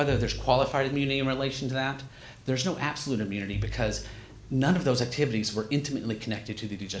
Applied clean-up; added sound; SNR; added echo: none; Bowed string instrument; 12 dB; none.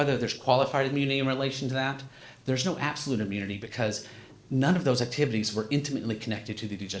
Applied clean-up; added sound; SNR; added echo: neural separator model SepFormer DNS4.